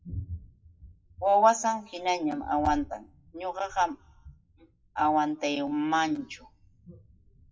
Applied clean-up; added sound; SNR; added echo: classical method WPE with log-MMSE.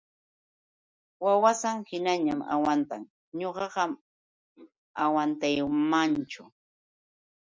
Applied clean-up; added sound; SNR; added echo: none; none; none; none.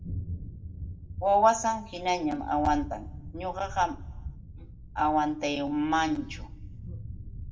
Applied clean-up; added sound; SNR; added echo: none; Thunder; 10 dB; reverberation time 0.4 s.